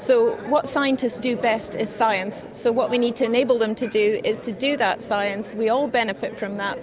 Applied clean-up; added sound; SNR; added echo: none; none; none; none.